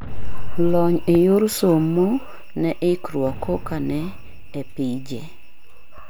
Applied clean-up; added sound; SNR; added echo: none; Boom; 19 dB; none.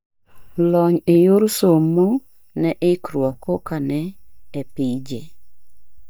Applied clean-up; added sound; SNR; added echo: neural mask model DeepFilterNet 3.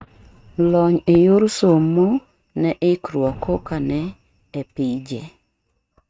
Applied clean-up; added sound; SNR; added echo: neural mask model RNNoise.